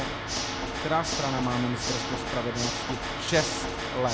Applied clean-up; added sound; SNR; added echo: none; Water / Mechanisms; 1 dB; none.